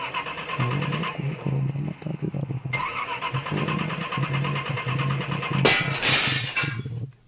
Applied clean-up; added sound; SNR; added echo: none; Glass / Engine / Car; -2 dB; none.